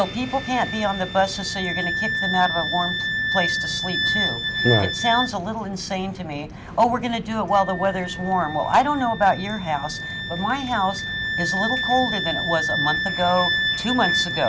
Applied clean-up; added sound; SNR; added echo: none; Wind instrument, woodwind instrument; 3 dB; none.